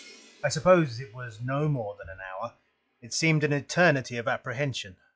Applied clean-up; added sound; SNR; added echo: classical method log-MMSE.